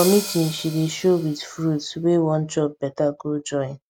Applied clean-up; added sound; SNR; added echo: none; Hi-hat; 15 dB; none.